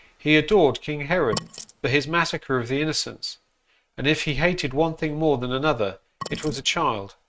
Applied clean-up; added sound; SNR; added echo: neural mask model RNNoise.